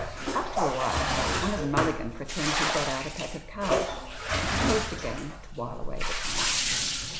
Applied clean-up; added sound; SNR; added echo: none; Bathtub (filling or washing); -4 dB; none.